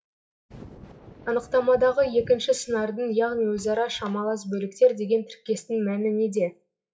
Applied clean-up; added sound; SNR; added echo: classical method WPE with log-MMSE.